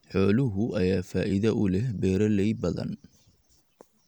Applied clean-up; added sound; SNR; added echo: none; none; none; none.